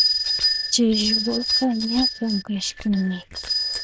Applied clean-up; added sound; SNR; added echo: neural diffusion model UNIVERSE++.